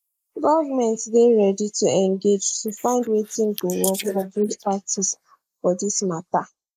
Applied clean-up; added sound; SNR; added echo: neural mask model Resemble Enhance denoiser.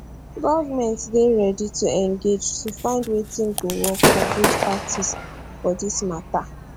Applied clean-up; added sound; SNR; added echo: none; Gunshot, gunfire / Fireworks; 3 dB; none.